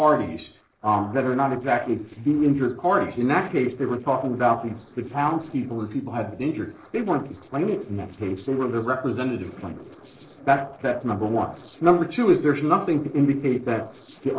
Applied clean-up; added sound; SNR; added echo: neural separator model SepFormer DNS4.